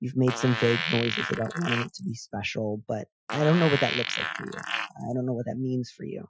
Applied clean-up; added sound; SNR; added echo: classical method Wiener filter.